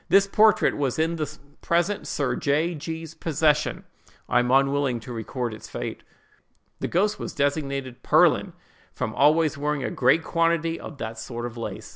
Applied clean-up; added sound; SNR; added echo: none; none; none; none.